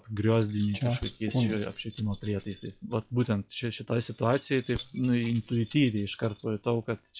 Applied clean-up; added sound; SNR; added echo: classical method log-MMSE.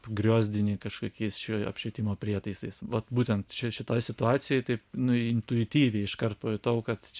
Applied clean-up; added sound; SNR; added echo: none; none; none; none.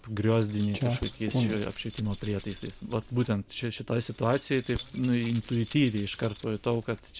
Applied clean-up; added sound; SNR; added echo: none; Keys jangling + Clock; 9 dB; none.